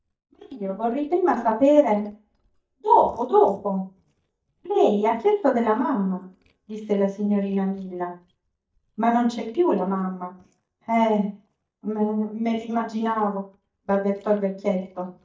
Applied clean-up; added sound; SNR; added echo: neural mask model DeepFilterNet 3.